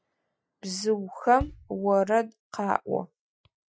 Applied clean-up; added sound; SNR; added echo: classical method Wiener filter.